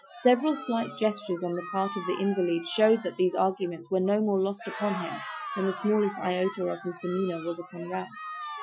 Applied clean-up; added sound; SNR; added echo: classical method Wiener filter.